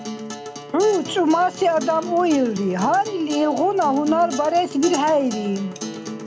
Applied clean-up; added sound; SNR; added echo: none; Acoustic guitar; 12 dB; none.